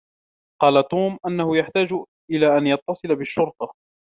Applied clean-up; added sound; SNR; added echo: none; none; none; none.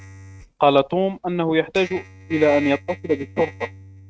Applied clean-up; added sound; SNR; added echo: neural mask model RNNoise.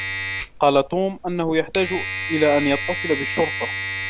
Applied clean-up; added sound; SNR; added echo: none; Domestic sounds, home sounds; 6 dB; none.